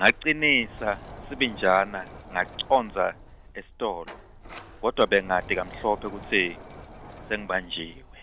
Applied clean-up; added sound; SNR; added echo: none; Sliding door; 16 dB; none.